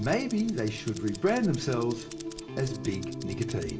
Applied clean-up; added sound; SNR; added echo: none; Tools; 17 dB; reverberation time 0.4 s.